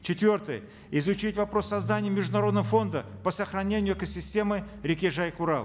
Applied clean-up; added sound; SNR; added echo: none; Engine starting / Car; 12 dB; none.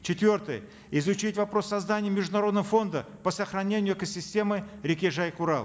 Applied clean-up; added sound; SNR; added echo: none; none; none; none.